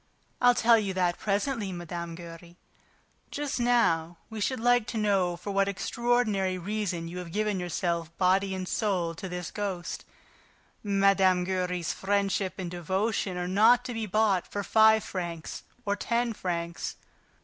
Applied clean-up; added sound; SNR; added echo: none; none; none; none.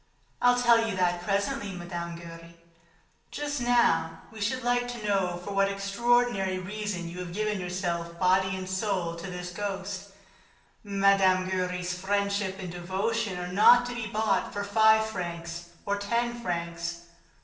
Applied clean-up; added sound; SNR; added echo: none; none; none; reverberation time 0.7 s.